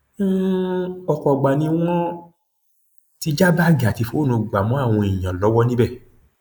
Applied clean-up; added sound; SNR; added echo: neural mask model Resemble Enhance denoiser.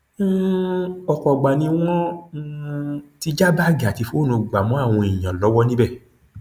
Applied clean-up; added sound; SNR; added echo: none; none; none; none.